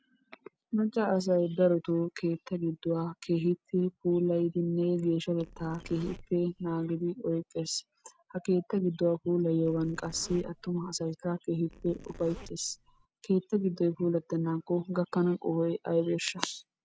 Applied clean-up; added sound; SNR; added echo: none; Zipper (clothing); 18 dB; none.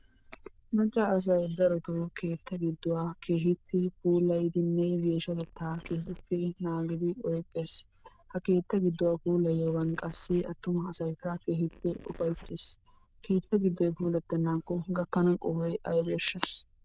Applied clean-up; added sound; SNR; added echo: neural diffusion model UNIVERSE++.